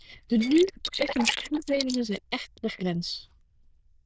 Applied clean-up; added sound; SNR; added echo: neural diffusion model UNIVERSE++.